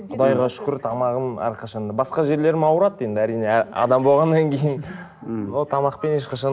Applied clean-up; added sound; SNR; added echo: none; none; none; none.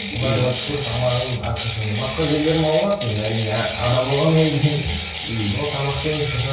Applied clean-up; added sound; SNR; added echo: none; Ratchet, pawl; 8 dB; reverberation time 0.6 s.